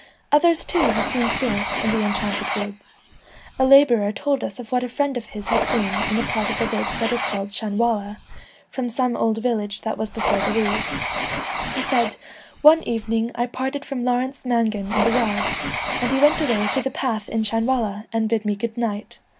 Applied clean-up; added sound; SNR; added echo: none; Writing; -3 dB; none.